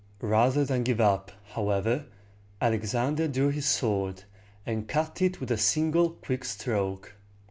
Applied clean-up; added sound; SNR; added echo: none; none; none; none.